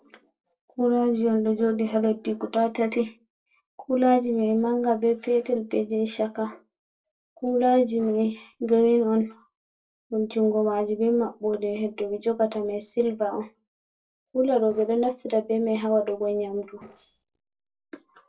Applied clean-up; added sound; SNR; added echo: neural separator model SepFormer DNS4.